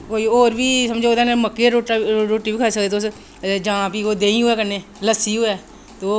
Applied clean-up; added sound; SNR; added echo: none; none; none; none.